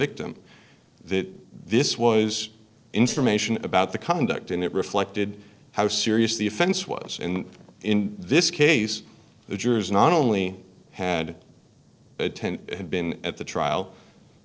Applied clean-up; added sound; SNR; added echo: neural separator model SepFormer DNS4.